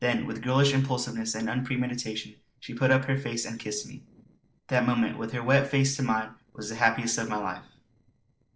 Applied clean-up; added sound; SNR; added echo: neural separator model SepFormer DNS4.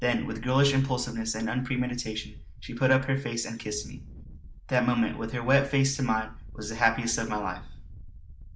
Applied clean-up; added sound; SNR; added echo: none; Wind; 15 dB; none.